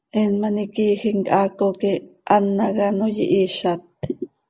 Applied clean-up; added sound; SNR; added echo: none; none; none; none.